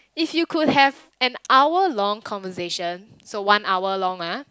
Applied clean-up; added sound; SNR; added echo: none; none; none; none.